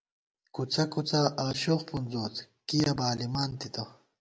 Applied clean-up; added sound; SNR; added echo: none; none; none; none.